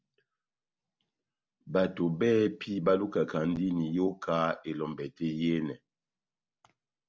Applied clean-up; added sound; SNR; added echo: none; none; none; none.